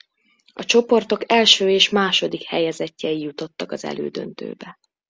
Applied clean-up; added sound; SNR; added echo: none; none; none; none.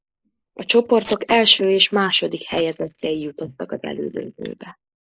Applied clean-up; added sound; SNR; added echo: neural mask model Resemble Enhance denoiser.